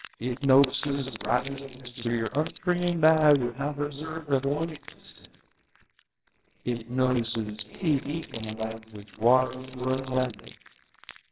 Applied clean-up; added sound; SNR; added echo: neural separator model SepFormer WHAMR!.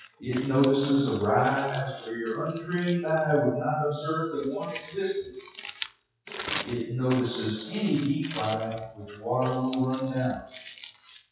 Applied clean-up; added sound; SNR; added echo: classical method WPE with log-MMSE.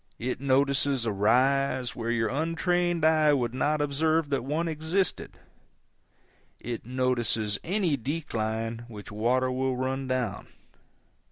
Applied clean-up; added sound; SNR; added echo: none; none; none; none.